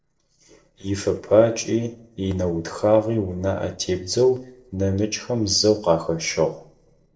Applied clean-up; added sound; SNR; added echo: neural separator model SepFormer DNS4.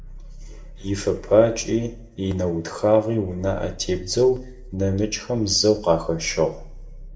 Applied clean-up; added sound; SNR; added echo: none; Growling; 16 dB; reverberation time 0.4 s.